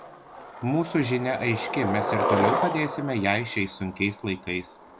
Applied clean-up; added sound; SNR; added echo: none; Skateboard; 3 dB; none.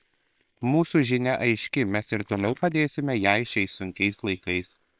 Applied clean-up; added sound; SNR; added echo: neural separator model SepFormer WHAM!.